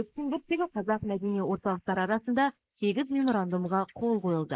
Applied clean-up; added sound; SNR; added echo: neural mask model Resemble Enhance denoiser.